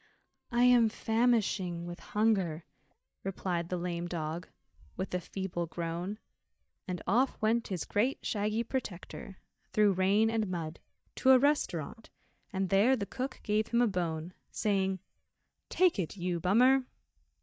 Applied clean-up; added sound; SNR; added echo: neural mask model DeepFilterNet 3.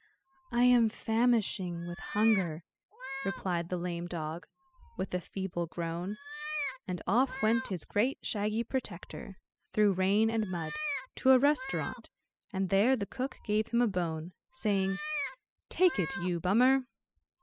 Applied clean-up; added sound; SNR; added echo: classical method spectral subtraction.